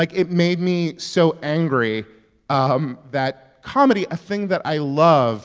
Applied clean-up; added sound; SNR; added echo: none; none; none; none.